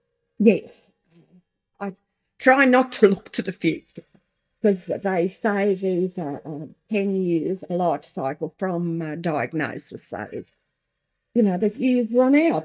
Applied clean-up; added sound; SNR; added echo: neural mask model DeepFilterNet 3.